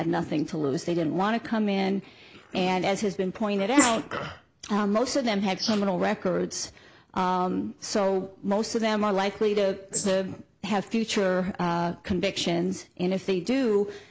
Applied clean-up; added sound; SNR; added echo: neural mask model Resemble Enhance denoiser.